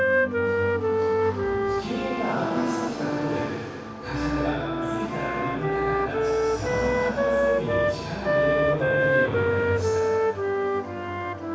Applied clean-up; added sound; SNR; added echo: none; Wind instrument, woodwind instrument; -5 dB; reverberation time 2.2 s.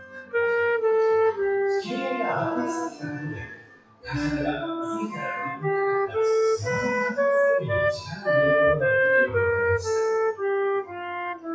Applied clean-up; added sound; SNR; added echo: classical method WPE with log-MMSE.